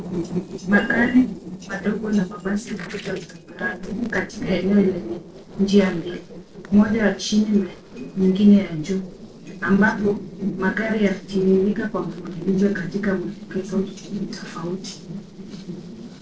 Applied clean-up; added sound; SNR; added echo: neural separator model SepFormer DNS4.